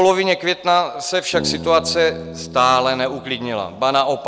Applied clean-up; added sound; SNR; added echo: none; Bass guitar; 15 dB; none.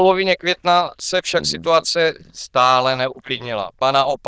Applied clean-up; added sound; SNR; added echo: neural diffusion model UNIVERSE++.